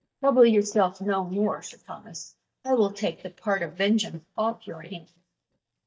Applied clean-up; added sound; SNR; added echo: neural mask model DeepFilterNet 3.